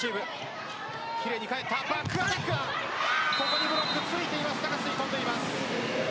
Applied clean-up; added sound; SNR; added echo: none; none; none; none.